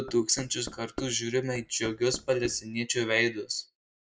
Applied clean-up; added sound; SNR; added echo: neural mask model Resemble Enhance denoiser.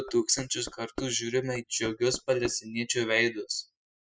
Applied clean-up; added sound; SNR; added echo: classical method spectral subtraction.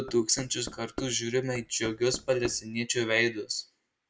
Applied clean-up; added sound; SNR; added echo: none; Knock; 14 dB; none.